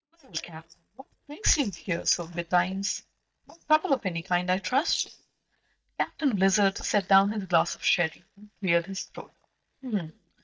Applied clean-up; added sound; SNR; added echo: neural mask model DeepFilterNet 3.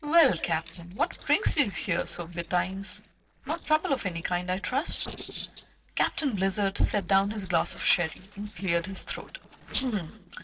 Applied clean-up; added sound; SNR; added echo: neural separator model SepFormer DNS4.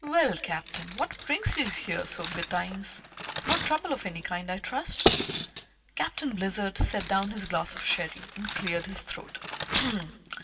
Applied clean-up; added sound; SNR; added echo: none; Cutlery, silverware; 0 dB; reverberation time 1.5 s.